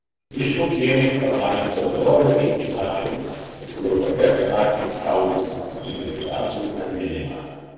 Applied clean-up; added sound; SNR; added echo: neural separator model SepFormer DNS4.